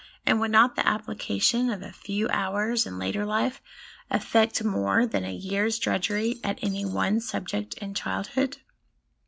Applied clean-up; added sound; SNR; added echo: none; Shatter; 20 dB; none.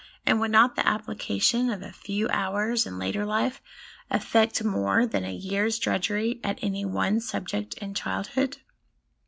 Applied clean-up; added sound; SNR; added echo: none; none; none; none.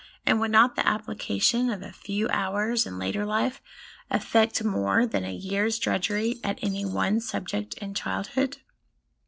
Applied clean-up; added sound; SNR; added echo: neural separator model SepFormer DNS4.